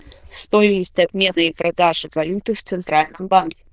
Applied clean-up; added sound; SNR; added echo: neural diffusion model UNIVERSE++.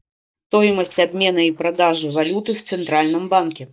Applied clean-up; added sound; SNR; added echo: neural mask model DeepFilterNet 3.